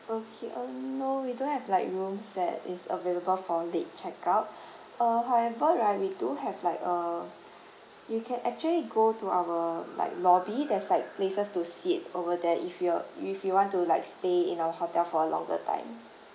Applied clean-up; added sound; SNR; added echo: none; none; none; none.